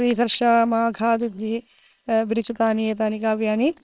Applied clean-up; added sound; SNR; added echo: neural separator model SepFormer WHAMR!.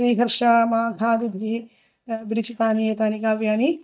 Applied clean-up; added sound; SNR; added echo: neural mask model DeepFilterNet 3.